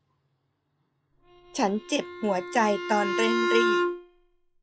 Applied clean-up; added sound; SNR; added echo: classical method log-MMSE.